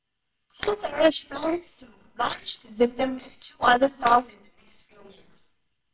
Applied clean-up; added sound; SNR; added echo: neural separator model SepFormer WHAMR!.